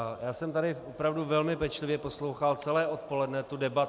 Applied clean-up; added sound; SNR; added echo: none; none; none; none.